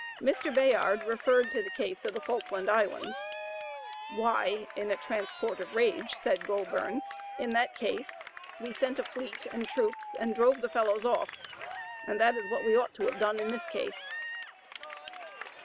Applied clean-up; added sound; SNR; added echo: none; Cheering; 11 dB; none.